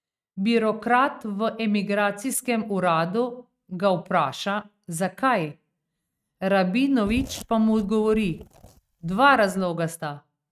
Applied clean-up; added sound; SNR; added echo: neural mask model RNNoise.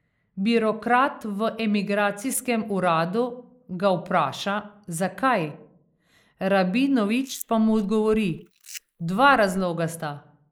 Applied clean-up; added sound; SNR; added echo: neural mask model Resemble Enhance denoiser.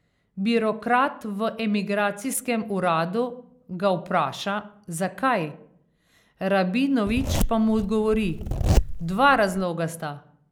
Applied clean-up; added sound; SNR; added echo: none; Zipper (clothing); 1 dB; none.